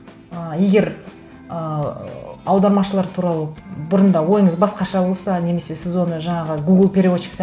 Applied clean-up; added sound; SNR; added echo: none; none; none; none.